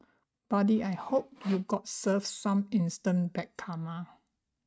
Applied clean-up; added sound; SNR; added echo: neural mask model RNNoise.